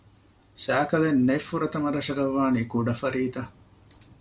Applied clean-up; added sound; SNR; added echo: none; none; none; none.